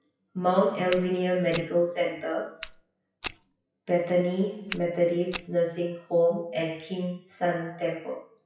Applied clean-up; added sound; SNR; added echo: classical method WPE with log-MMSE.